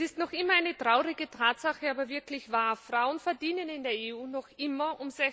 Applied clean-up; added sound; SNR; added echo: none; none; none; none.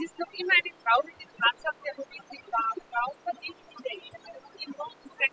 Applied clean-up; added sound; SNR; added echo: classical method spectral subtraction.